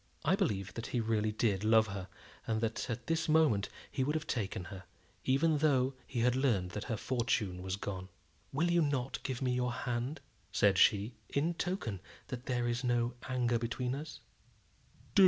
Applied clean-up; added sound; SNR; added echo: none; none; none; none.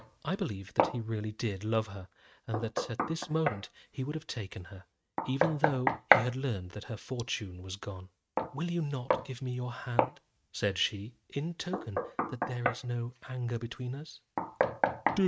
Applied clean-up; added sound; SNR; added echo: neural mask model RNNoise.